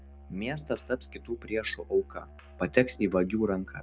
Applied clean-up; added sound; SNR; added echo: none; Musical instrument; 19 dB; none.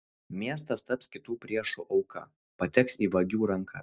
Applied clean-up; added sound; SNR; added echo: none; none; none; none.